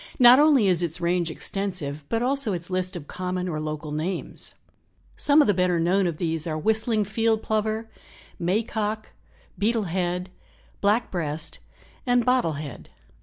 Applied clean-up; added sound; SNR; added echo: none; none; none; none.